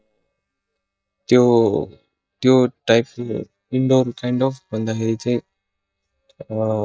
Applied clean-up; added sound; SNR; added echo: neural mask model DeepFilterNet 3.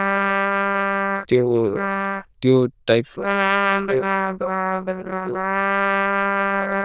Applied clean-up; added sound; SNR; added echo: neural diffusion model UNIVERSE++.